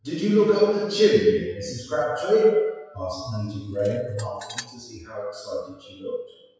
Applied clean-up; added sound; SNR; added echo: classical method WPE with log-MMSE.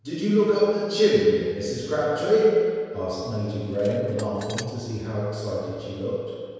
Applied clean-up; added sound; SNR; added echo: none; Tools; 18 dB; reverberation time 1.9 s.